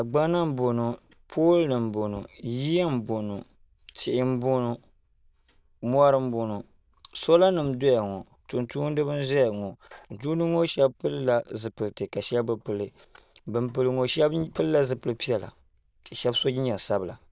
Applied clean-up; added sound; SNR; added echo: neural diffusion model UNIVERSE++.